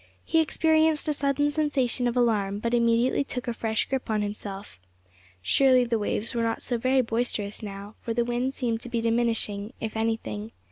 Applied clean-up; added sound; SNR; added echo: none; none; none; none.